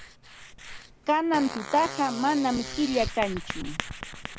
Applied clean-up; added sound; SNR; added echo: none; Writing + Fart; 9 dB; none.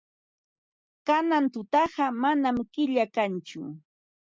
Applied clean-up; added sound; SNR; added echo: none; none; none; none.